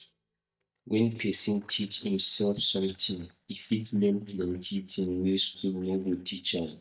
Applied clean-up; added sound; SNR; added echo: neural mask model DeepFilterNet 3.